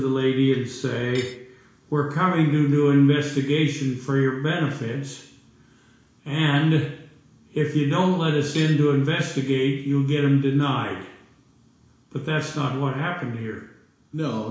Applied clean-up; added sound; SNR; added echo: none; Cutlery, silverware / Dishes, pots, and pans; 18 dB; reverberation time 0.7 s.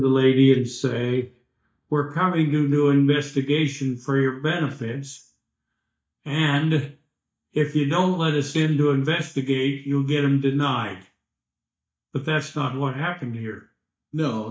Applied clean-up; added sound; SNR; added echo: neural mask model DeepFilterNet 3.